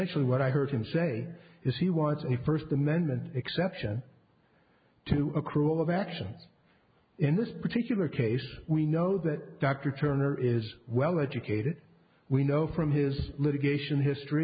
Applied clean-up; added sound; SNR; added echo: none; none; none; none.